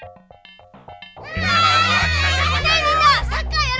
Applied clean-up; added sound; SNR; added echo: none; none; none; none.